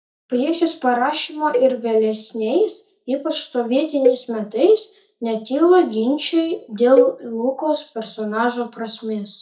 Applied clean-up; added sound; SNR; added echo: neural mask model DeepFilterNet 3.